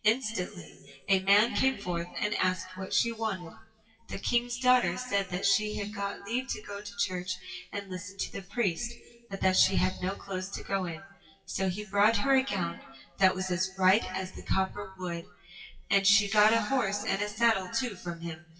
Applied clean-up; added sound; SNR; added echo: classical method WPE with log-MMSE.